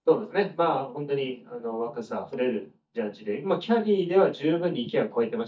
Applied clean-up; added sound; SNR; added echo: neural mask model DeepFilterNet 3.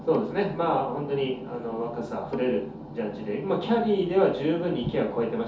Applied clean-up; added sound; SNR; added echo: none; Bowed string instrument; 19 dB; reverberation time 0.5 s.